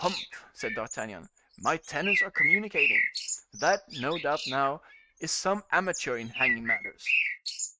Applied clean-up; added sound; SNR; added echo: neural mask model RNNoise.